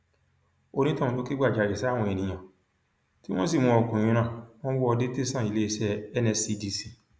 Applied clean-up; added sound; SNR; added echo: none; none; none; none.